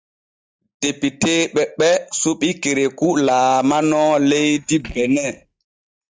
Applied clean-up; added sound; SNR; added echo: neural mask model DeepFilterNet 3.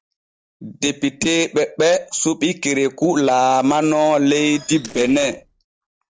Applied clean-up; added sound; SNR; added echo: neural separator model SepFormer DNS4.